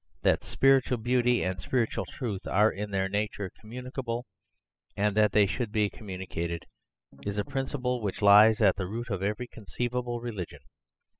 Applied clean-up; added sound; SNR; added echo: classical method spectral subtraction.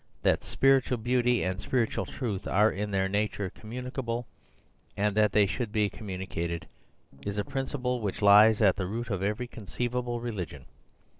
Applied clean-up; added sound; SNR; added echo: neural separator model SepFormer DNS4.